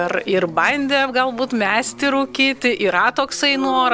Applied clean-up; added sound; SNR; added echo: none; Dog; 18 dB; none.